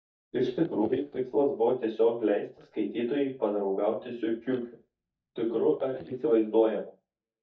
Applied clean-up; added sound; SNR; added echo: neural mask model DeepFilterNet 3.